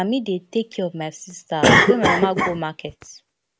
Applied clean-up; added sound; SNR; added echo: none; Cough; -4 dB; none.